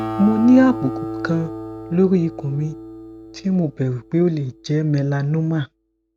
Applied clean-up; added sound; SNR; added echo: none; Acoustic guitar; 12 dB; none.